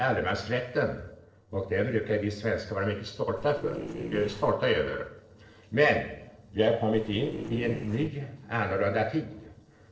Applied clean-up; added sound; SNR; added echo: neural separator model SepFormer DNS4.